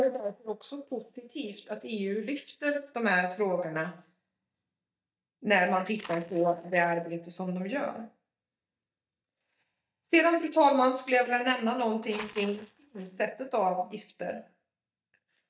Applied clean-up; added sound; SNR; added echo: neural mask model DeepFilterNet 3.